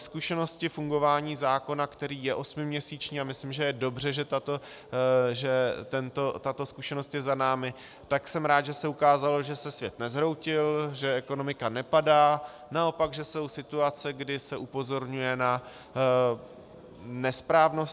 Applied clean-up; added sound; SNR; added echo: none; none; none; none.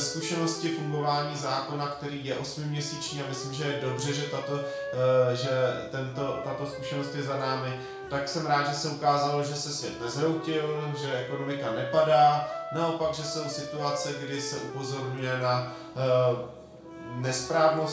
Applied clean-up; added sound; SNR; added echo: none; Wind instrument, woodwind instrument; 11 dB; reverberation time 0.5 s.